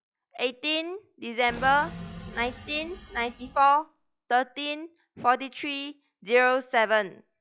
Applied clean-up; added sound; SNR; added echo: classical method log-MMSE.